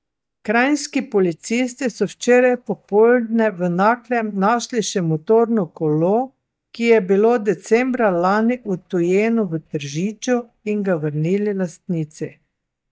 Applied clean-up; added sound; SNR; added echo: neural mask model DeepFilterNet 3.